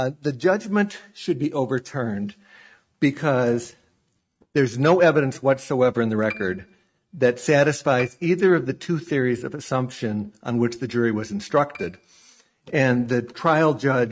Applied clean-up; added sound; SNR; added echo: neural mask model RNNoise.